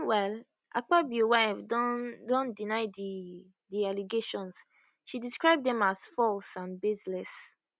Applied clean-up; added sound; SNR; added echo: none; none; none; none.